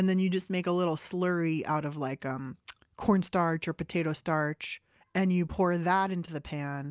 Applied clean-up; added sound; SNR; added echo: none; none; none; none.